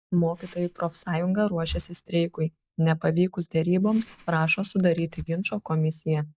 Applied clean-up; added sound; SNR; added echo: neural mask model DeepFilterNet 3.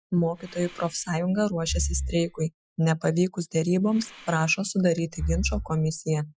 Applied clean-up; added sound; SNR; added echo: classical method Wiener filter.